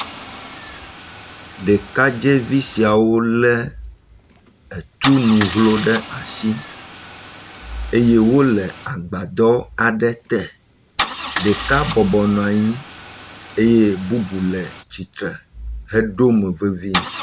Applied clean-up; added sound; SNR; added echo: none; Idling / Engine starting / Car; 13 dB; none.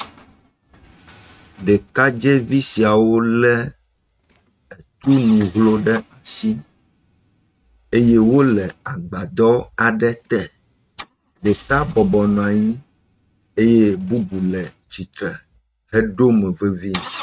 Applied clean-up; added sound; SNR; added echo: neural mask model RNNoise.